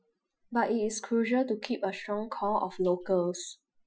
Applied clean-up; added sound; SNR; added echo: classical method Wiener filter.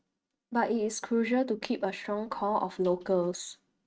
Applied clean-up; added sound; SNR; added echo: neural mask model RNNoise.